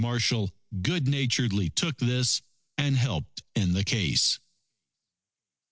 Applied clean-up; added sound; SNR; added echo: none; none; none; none.